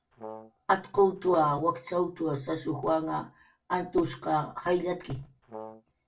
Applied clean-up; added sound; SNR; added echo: none; Brass instrument; 15 dB; reverberation time 0.2 s.